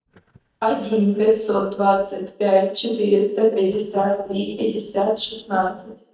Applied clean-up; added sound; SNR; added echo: neural mask model DeepFilterNet 3.